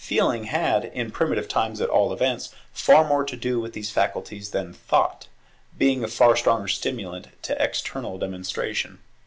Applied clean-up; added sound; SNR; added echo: none; none; none; none.